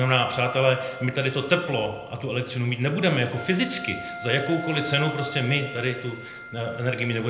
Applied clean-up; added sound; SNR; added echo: none; Wind instrument, woodwind instrument; 14 dB; reverberation time 0.7 s.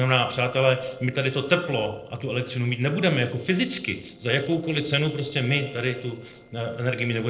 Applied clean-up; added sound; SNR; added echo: neural separator model SepFormer DNS4.